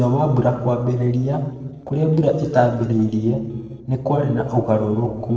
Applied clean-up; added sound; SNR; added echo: neural separator model SepFormer DNS4.